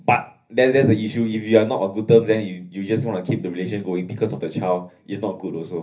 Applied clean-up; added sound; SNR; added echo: none; none; none; reverberation time 0.3 s.